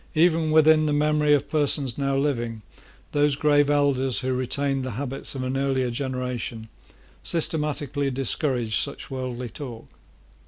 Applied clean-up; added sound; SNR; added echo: none; none; none; none.